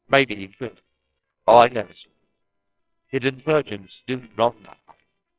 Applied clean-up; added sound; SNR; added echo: neural separator model SepFormer WHAMR!.